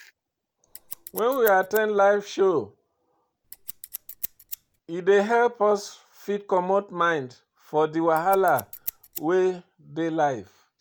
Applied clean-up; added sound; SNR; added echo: none; Scissors; 14 dB; none.